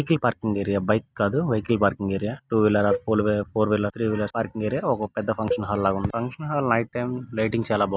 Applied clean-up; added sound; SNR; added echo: neural mask model RNNoise.